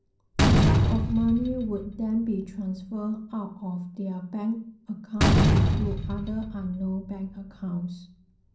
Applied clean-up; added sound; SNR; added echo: none; Slam; -4 dB; reverberation time 0.6 s.